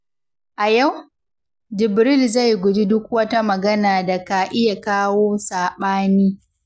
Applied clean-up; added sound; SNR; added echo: none; none; none; none.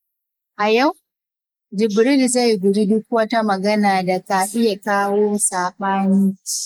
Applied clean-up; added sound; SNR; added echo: neural mask model Resemble Enhance denoiser.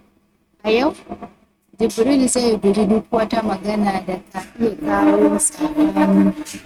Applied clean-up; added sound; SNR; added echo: neural mask model RNNoise.